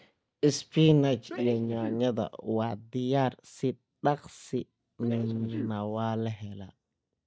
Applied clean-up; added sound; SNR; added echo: neural mask model DeepFilterNet 3.